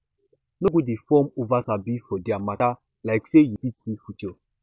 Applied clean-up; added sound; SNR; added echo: none; none; none; none.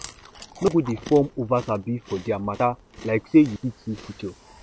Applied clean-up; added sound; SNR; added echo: none; Chewing, mastication; 19 dB; none.